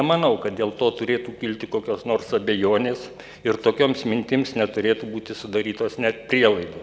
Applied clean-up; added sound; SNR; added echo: none; none; none; none.